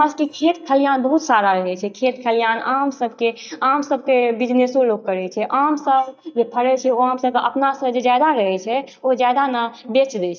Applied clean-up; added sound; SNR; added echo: neural mask model DeepFilterNet 3.